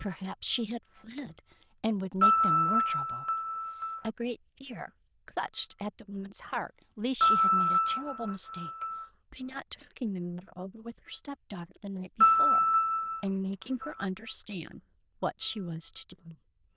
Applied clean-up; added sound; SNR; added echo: neural diffusion model UNIVERSE++.